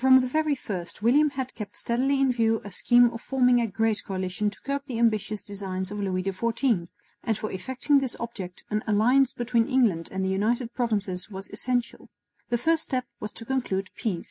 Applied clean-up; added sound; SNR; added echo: none; none; none; none.